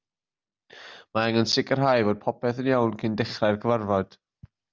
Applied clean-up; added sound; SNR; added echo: none; none; none; none.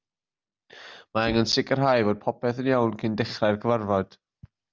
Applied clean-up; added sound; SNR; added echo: none; Knock; 19 dB; none.